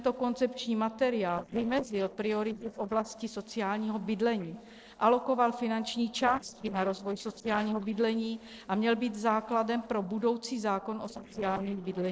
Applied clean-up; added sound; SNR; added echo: neural separator model SepFormer DNS4.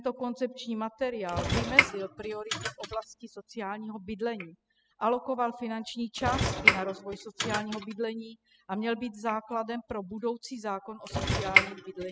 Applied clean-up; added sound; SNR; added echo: classical method spectral subtraction.